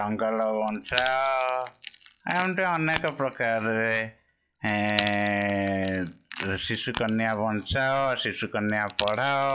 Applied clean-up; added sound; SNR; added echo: classical method log-MMSE.